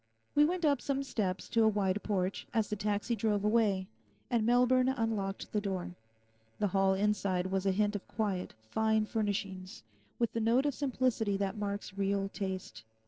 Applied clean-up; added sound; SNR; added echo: neural separator model SepFormer DNS4.